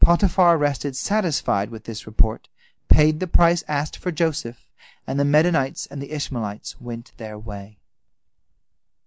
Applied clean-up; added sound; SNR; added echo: none; none; none; none.